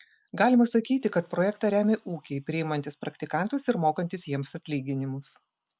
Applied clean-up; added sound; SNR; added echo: none; none; none; none.